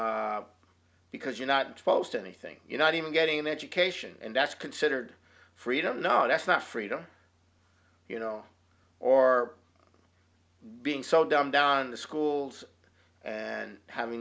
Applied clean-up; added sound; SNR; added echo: none; none; none; none.